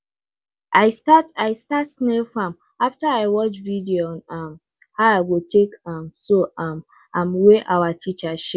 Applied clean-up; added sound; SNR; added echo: none; none; none; none.